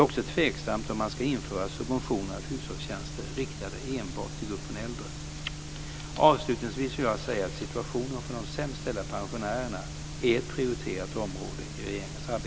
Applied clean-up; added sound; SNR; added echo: none; none; none; none.